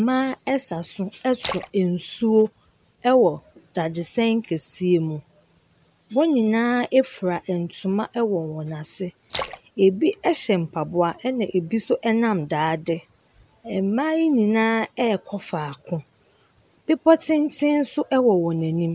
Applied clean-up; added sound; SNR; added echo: none; Splash, splatter; 16 dB; none.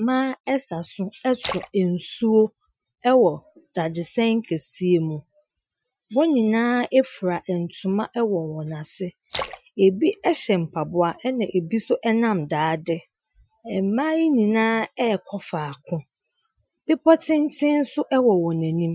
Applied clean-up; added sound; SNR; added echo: classical method Wiener filter.